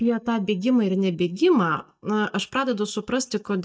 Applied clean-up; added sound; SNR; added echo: neural mask model DeepFilterNet 3.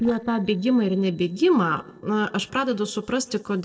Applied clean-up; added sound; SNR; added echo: neural separator model SepFormer DNS4.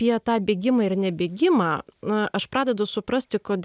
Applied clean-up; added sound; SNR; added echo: none; none; none; none.